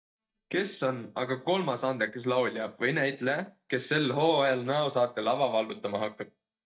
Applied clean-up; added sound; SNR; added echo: neural mask model DeepFilterNet 3.